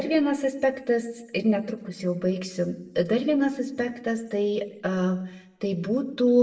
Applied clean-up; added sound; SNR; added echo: none; none; none; reverberation time 0.6 s.